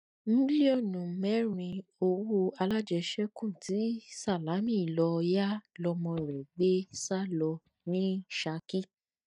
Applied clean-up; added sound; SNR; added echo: neural mask model DeepFilterNet 3.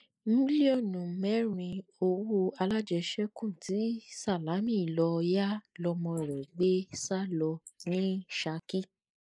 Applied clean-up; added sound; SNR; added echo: neural mask model Resemble Enhance denoiser.